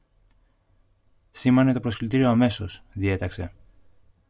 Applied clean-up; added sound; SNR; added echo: none; none; none; none.